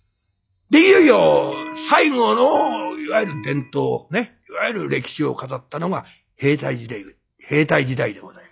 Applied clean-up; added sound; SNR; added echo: classical method log-MMSE.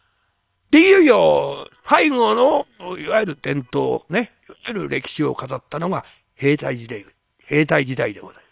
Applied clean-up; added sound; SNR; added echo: neural separator model SepFormer WHAM!.